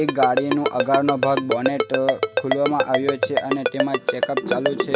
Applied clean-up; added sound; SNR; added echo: none; Ringtone; 0 dB; none.